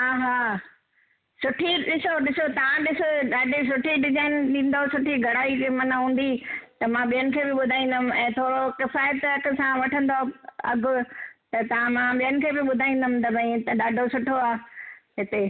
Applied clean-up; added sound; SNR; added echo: none; none; none; none.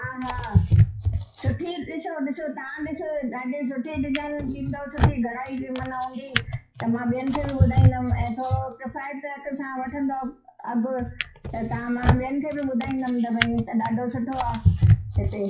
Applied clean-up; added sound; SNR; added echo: classical method WPE with log-MMSE.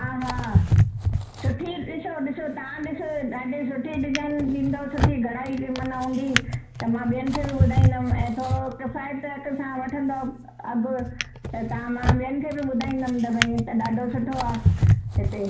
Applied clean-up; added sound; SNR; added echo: none; Drawer open or close; -2 dB; reverberation time 0.6 s.